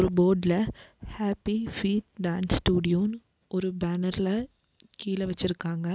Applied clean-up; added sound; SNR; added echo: none; none; none; none.